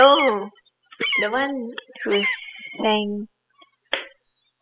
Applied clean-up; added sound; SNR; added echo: classical method spectral subtraction.